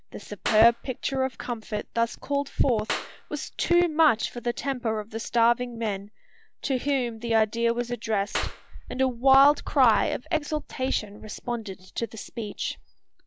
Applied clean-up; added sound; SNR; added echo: none; Clapping; 13 dB; none.